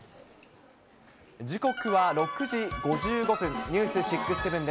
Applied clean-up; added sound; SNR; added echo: none; none; none; none.